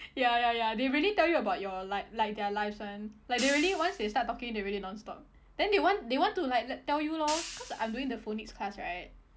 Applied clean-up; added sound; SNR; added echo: none; Hi-hat; 13 dB; none.